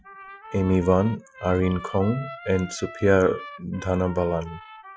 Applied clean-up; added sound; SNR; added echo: classical method Wiener filter.